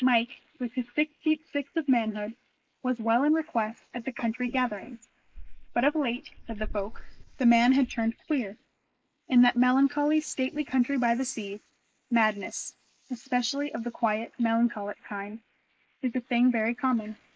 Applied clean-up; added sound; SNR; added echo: neural mask model Resemble Enhance denoiser.